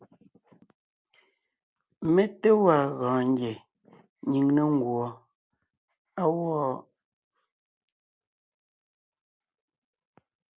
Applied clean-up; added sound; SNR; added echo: none; none; none; none.